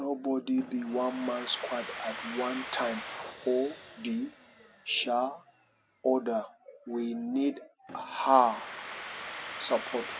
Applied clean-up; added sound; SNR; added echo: none; Domestic sounds, home sounds; 12 dB; none.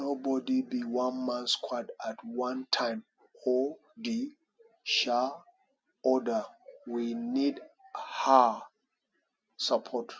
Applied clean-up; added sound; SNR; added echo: none; none; none; none.